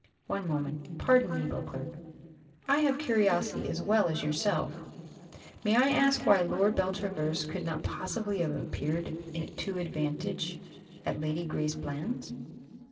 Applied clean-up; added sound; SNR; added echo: neural separator model SepFormer DNS4.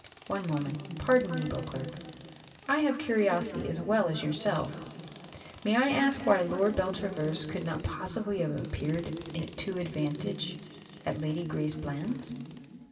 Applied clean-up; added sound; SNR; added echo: none; Tools; 18 dB; reverberation time 2.5 s.